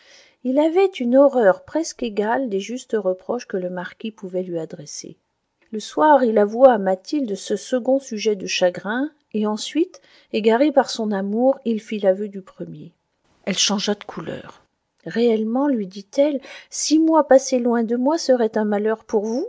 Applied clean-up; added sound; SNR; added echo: none; none; none; none.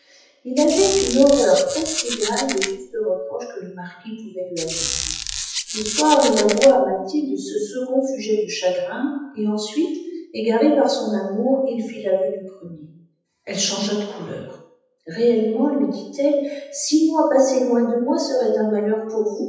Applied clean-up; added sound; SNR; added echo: classical method WPE with log-MMSE.